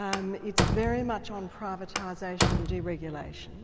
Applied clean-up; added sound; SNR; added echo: none; Slam; -2 dB; none.